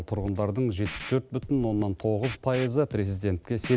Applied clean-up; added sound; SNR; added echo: none; Scratching (performance technique); 15 dB; none.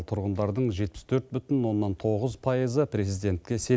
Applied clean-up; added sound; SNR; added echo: none; none; none; none.